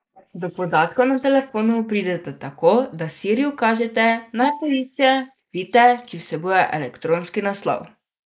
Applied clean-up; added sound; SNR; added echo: neural mask model Resemble Enhance denoiser.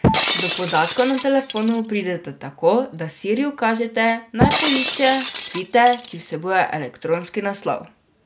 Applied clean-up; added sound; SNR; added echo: none; Shatter; 5 dB; none.